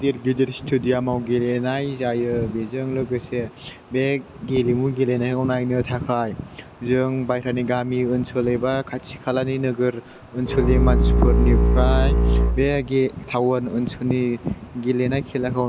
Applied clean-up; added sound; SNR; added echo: none; Bowed string instrument; -4 dB; none.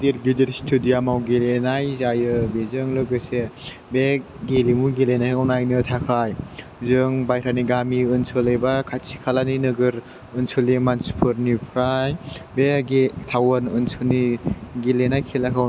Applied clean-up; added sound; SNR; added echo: none; none; none; none.